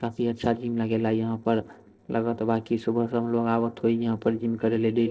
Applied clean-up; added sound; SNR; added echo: neural separator model SepFormer DNS4.